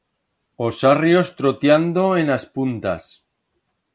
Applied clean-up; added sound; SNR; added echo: none; none; none; none.